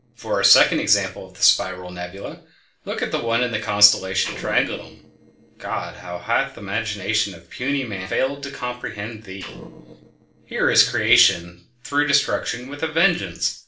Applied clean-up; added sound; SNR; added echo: neural separator model SepFormer DNS4.